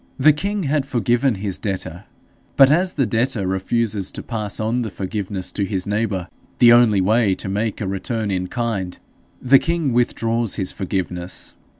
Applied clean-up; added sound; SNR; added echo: none; none; none; none.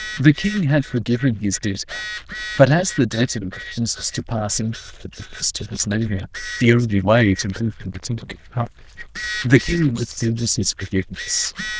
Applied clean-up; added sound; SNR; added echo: neural diffusion model UNIVERSE++.